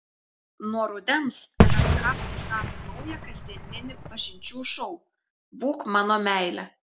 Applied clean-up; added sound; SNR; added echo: none; Fireworks; -3 dB; none.